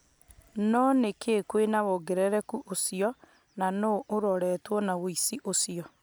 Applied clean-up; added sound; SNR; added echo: none; none; none; none.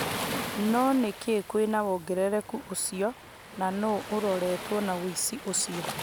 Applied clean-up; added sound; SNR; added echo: none; Waves, surf; 9 dB; none.